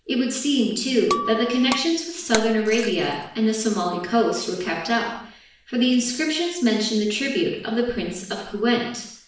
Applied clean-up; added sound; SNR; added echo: none; Shatter; 10 dB; reverberation time 0.6 s.